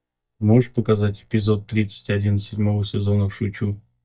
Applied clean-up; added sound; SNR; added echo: neural mask model DeepFilterNet 3.